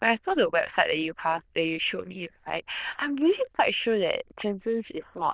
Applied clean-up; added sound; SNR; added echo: neural diffusion model UNIVERSE++.